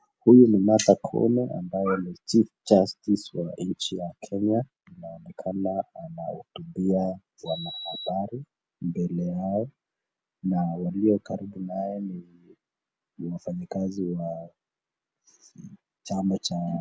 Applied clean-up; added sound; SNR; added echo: none; none; none; none.